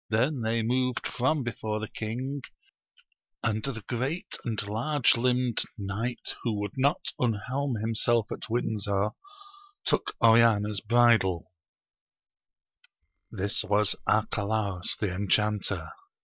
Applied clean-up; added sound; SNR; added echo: neural mask model DeepFilterNet 3.